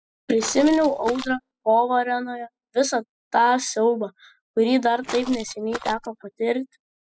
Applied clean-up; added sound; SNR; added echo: classical method spectral subtraction.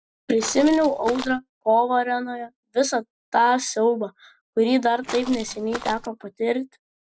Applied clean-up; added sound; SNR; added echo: none; Walk, footsteps; 11 dB; none.